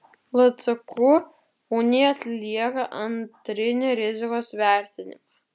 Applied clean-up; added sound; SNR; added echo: none; none; none; none.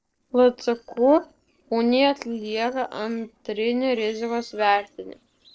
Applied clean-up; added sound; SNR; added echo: neural separator model SepFormer DNS4.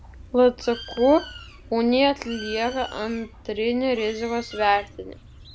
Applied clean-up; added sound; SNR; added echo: none; Bird; 17 dB; none.